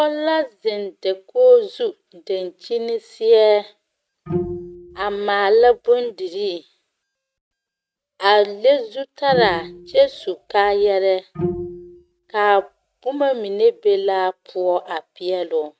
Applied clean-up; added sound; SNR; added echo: neural mask model RNNoise.